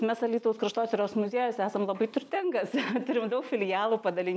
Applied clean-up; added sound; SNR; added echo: none; none; none; none.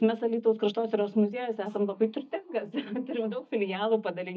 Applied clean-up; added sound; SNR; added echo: neural mask model DeepFilterNet 3.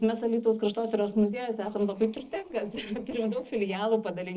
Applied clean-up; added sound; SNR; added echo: neural separator model SepFormer DNS4.